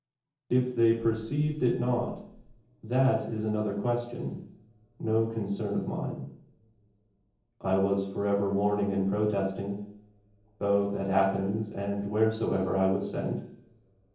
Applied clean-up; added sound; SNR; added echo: none; none; none; reverberation time 0.7 s.